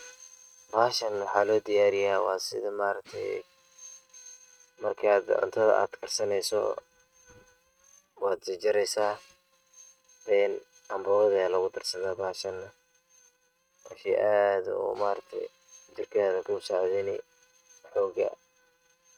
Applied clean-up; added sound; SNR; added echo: neural mask model RNNoise.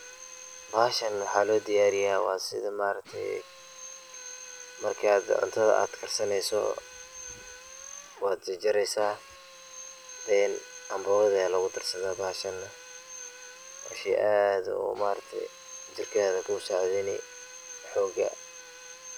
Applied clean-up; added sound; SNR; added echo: none; Drill; 16 dB; none.